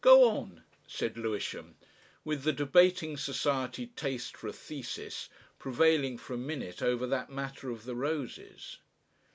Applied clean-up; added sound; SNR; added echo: none; none; none; none.